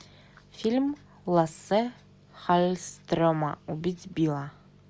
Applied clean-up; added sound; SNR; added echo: none; none; none; none.